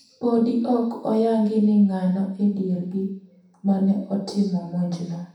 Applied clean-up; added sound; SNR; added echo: none; none; none; reverberation time 0.7 s.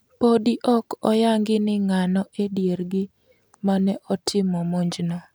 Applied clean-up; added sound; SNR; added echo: none; none; none; none.